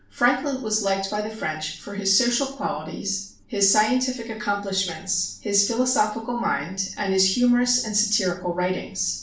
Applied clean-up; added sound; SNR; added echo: none; none; none; reverberation time 0.4 s.